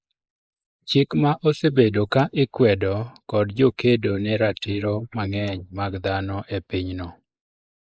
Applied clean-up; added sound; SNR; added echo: neural mask model Resemble Enhance denoiser.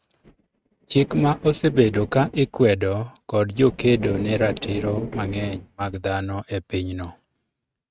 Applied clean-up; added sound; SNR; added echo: neural mask model RNNoise.